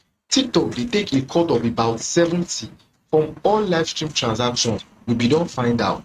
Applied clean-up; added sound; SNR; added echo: neural mask model RNNoise.